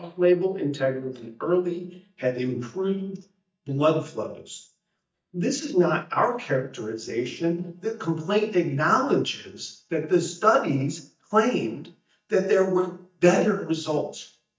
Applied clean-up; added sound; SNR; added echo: neural mask model DeepFilterNet 3.